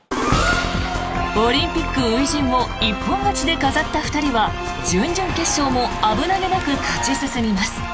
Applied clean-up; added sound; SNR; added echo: none; none; none; none.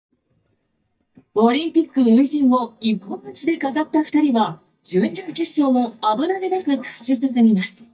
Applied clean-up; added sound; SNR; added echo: neural mask model DeepFilterNet 3.